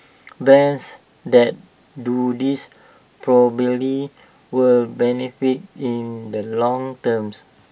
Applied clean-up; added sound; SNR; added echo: none; none; none; none.